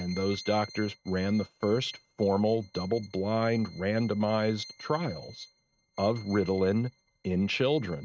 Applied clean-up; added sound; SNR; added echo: neural mask model RNNoise.